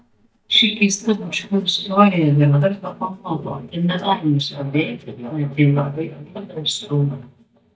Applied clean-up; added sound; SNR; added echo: neural mask model DeepFilterNet 3.